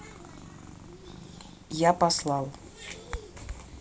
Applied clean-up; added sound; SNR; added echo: none; none; none; none.